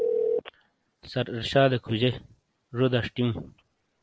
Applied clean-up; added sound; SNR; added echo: neural separator model SepFormer DNS4.